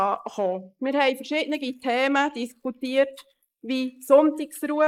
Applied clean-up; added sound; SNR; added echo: neural mask model Resemble Enhance denoiser.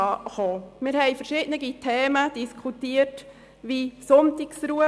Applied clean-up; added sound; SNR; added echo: none; none; none; none.